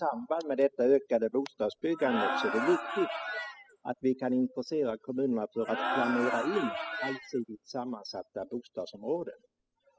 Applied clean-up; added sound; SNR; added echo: classical method spectral subtraction.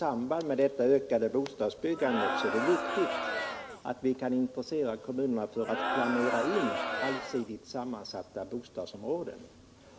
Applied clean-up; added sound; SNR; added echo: none; Crowd; 2 dB; none.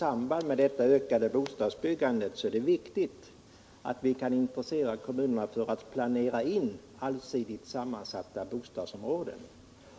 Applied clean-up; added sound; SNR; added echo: none; none; none; none.